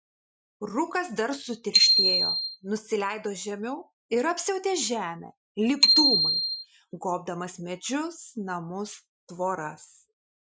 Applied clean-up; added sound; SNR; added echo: classical method Wiener filter.